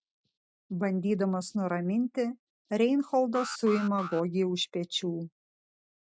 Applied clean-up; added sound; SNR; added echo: neural mask model RNNoise.